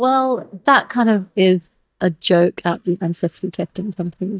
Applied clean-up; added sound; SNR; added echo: neural mask model DeepFilterNet 3.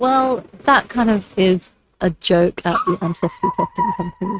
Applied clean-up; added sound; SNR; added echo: neural mask model RNNoise.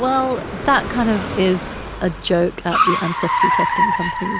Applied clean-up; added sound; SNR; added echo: none; Car; 1 dB; none.